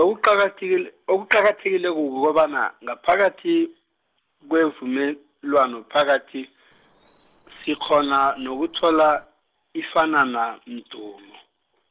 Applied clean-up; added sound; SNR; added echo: neural separator model SepFormer DNS4.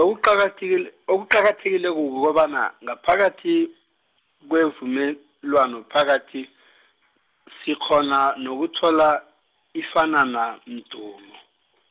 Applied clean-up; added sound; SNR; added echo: none; none; none; none.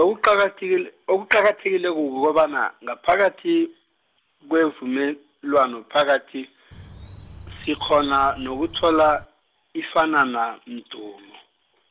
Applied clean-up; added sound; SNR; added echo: none; Bird; 19 dB; none.